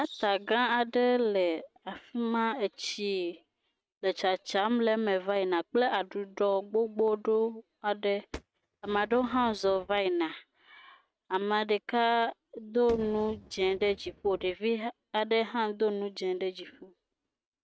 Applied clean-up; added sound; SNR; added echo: neural mask model RNNoise.